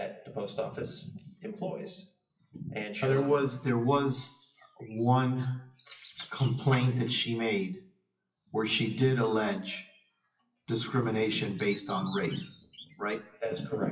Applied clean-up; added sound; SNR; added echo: classical method WPE with log-MMSE.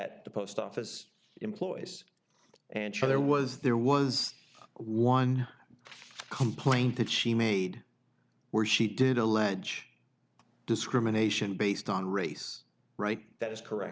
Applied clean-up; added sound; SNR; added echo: none; none; none; none.